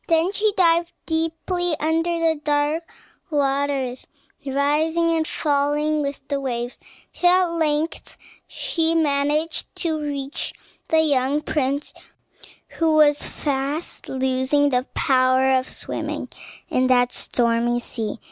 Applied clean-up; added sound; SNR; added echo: none; none; none; none.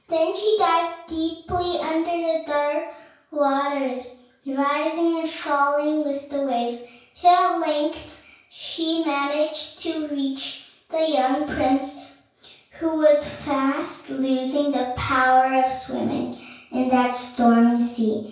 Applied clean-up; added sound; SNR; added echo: none; none; none; reverberation time 0.5 s.